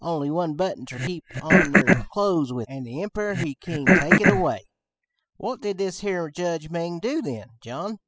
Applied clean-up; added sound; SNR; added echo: classical method spectral subtraction.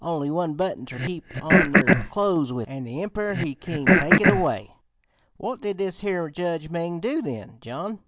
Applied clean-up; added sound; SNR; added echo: none; Cough; -5 dB; none.